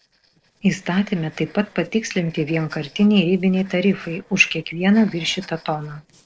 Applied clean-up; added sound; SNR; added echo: neural separator model SepFormer DNS4.